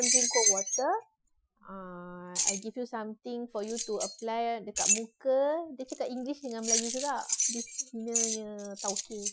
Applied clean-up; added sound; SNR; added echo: classical method Wiener filter.